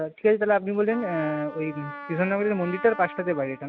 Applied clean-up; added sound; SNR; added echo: none; Trumpet; 15 dB; none.